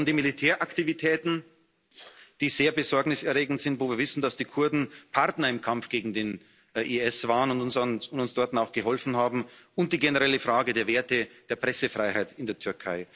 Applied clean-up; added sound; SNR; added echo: none; none; none; none.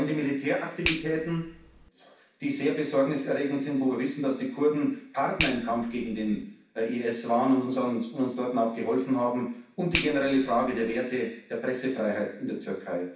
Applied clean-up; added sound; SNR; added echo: none; Finger snapping; 9 dB; reverberation time 0.6 s.